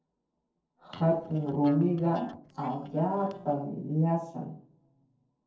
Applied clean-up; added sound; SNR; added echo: neural separator model SepFormer DNS4.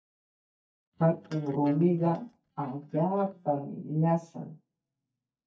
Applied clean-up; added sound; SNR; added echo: neural mask model DeepFilterNet 3.